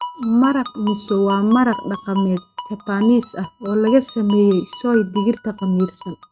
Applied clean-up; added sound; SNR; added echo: neural mask model RNNoise.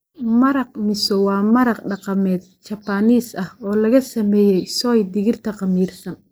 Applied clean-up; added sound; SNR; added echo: neural mask model Resemble Enhance denoiser.